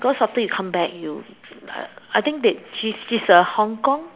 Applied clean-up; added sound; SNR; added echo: none; none; none; none.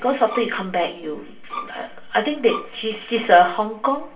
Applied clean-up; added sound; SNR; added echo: none; Bowed string instrument; 14 dB; reverberation time 0.3 s.